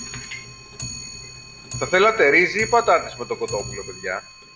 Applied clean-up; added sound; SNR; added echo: none; Clock; 13 dB; none.